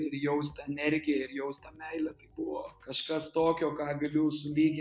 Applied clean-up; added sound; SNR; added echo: none; none; none; none.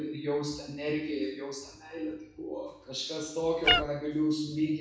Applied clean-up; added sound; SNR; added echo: none; Meow; -4 dB; reverberation time 0.6 s.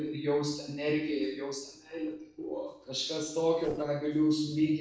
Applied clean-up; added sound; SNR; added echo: neural separator model SepFormer DNS4.